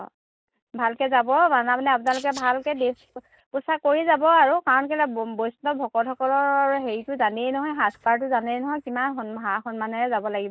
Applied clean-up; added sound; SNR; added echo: neural mask model DeepFilterNet 3.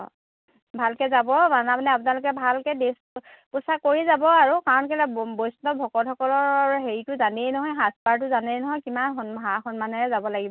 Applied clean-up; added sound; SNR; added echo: none; none; none; none.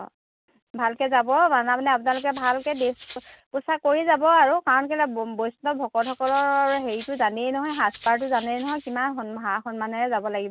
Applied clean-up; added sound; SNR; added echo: none; Rattle (instrument); 6 dB; none.